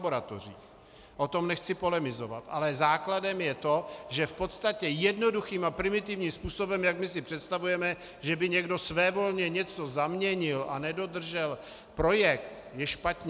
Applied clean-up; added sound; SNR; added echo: none; none; none; none.